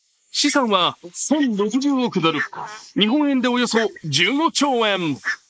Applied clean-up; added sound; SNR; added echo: neural mask model Resemble Enhance denoiser.